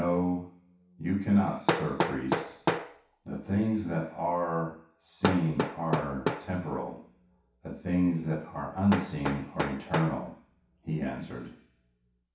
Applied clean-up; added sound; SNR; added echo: none; Hammer; 5 dB; reverberation time 0.7 s.